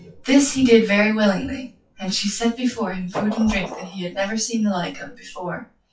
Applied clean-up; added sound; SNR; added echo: classical method WPE with log-MMSE.